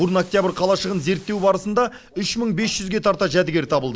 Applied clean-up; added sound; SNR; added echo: none; none; none; none.